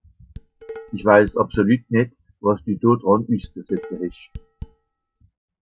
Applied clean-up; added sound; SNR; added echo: none; Dishes, pots, and pans; 17 dB; none.